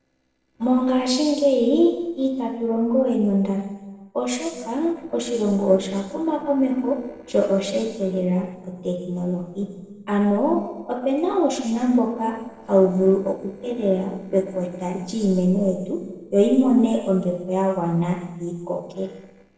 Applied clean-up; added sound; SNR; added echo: neural separator model SepFormer DNS4.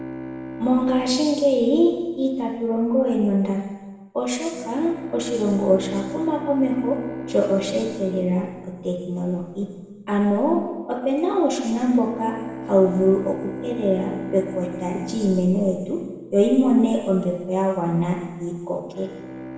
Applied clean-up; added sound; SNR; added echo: none; Bowed string instrument; 14 dB; reverberation time 1.2 s.